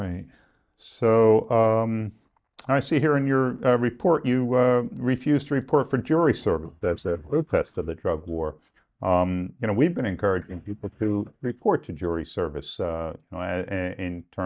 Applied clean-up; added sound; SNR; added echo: neural mask model DeepFilterNet 3.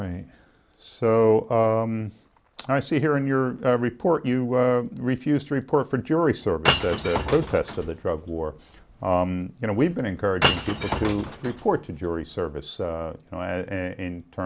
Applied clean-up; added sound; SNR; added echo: none; Shatter / Crushing; 5 dB; none.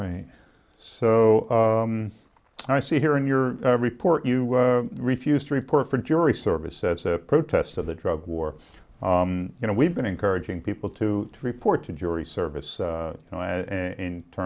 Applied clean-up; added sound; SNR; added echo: none; none; none; none.